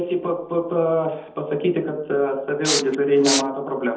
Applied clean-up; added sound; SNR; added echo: none; Respiratory sounds; 2 dB; reverberation time 0.8 s.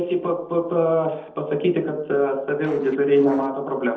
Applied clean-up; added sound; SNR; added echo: neural separator model SepFormer DNS4.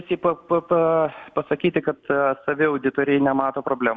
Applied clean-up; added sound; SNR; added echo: none; none; none; none.